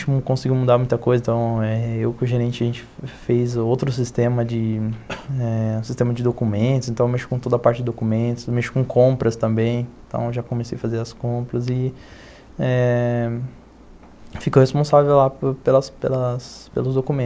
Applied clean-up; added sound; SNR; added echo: none; none; none; none.